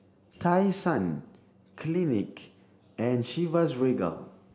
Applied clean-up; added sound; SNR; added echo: none; none; none; none.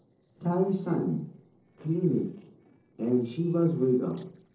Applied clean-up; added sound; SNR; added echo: neural separator model SepFormer DNS4.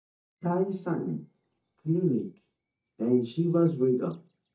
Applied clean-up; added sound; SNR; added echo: neural mask model DeepFilterNet 3.